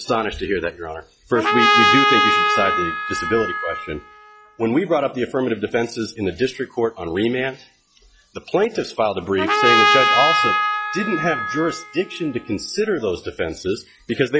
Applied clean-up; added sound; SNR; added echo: classical method log-MMSE.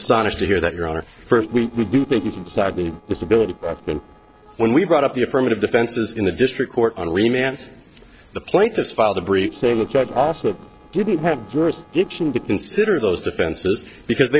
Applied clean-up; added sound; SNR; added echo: neural separator model SepFormer DNS4.